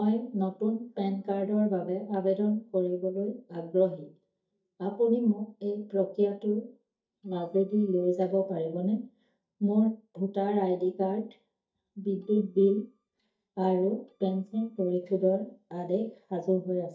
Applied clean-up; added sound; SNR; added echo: neural mask model DeepFilterNet 3.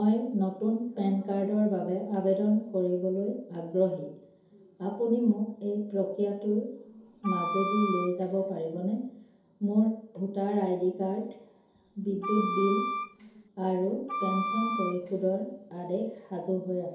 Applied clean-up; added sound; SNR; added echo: none; Wind instrument, woodwind instrument; 4 dB; reverberation time 2.8 s.